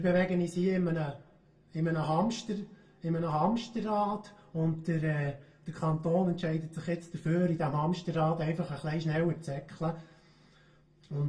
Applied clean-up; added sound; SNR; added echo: none; none; none; reverberation time 0.2 s.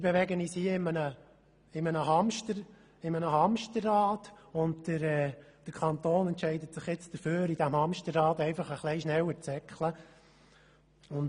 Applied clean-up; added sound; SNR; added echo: none; none; none; none.